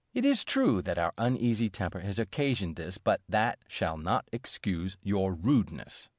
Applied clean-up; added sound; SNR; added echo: none; none; none; none.